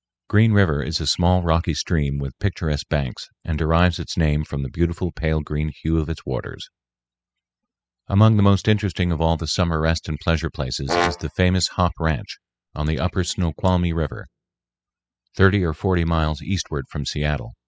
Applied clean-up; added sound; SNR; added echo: classical method spectral subtraction.